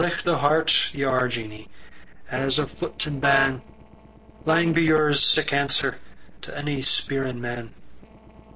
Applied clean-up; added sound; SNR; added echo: neural separator model SepFormer DNS4.